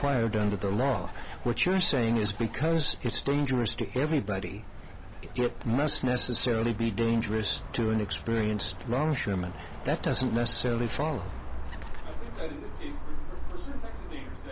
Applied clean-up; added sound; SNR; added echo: none; Bird; 5 dB; none.